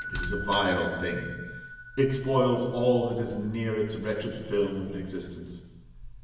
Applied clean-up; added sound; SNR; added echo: none; Bell / Doorbell; 3 dB; reverberation time 1.2 s.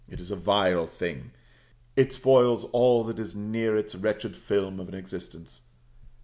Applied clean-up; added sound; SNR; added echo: none; none; none; none.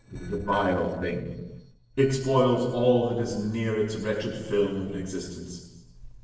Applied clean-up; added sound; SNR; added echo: neural separator model SepFormer DNS4.